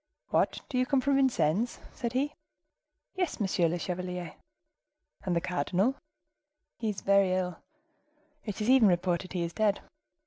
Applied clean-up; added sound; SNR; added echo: none; none; none; none.